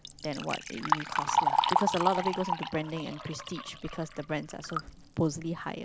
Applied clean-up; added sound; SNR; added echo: none; Liquid; -2 dB; none.